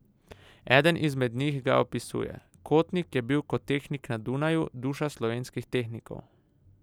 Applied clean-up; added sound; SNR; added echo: none; none; none; none.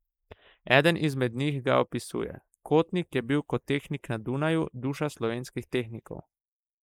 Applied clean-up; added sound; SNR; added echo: neural mask model Resemble Enhance denoiser.